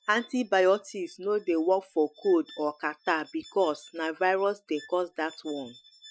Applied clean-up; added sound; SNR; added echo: classical method Wiener filter.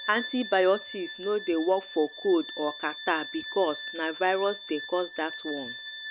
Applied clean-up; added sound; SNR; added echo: none; Bowed string instrument; 11 dB; none.